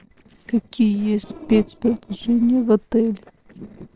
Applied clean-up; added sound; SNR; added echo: neural separator model SepFormer DNS4.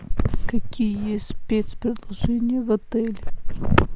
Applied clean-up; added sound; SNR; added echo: none; none; none; none.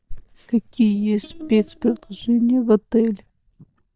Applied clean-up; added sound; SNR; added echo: neural mask model DeepFilterNet 3.